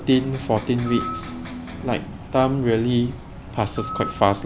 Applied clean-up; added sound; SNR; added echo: none; Bird + Electric guitar; 10 dB; none.